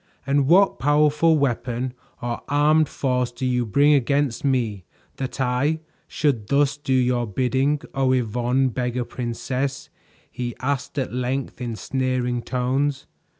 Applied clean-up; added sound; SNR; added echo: none; none; none; none.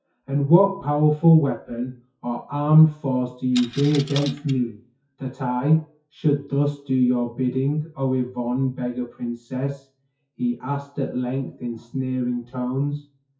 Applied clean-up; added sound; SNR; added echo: classical method WPE with log-MMSE.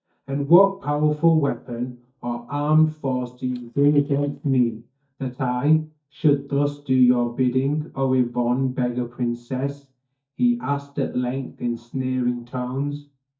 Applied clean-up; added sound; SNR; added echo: neural mask model DeepFilterNet 3.